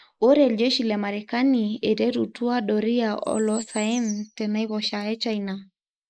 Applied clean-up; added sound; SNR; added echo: neural mask model Resemble Enhance denoiser.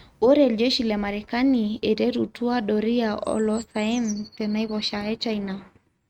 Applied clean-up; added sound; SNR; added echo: neural mask model RNNoise.